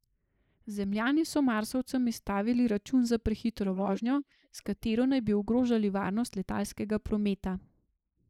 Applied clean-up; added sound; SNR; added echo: neural mask model Resemble Enhance denoiser.